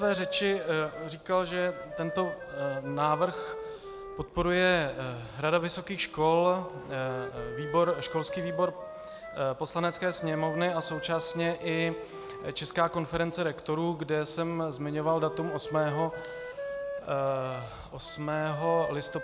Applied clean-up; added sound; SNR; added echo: none; Wind instrument, woodwind instrument; 10 dB; none.